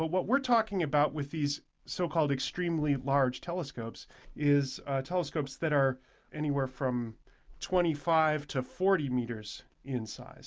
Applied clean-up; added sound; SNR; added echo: none; none; none; none.